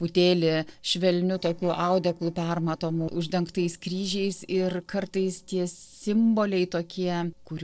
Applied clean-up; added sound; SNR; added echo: neural separator model SepFormer DNS4.